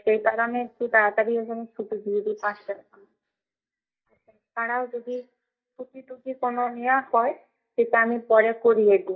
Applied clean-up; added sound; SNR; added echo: neural mask model DeepFilterNet 3.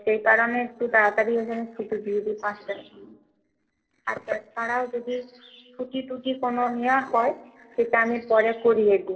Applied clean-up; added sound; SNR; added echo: neural separator model SepFormer DNS4.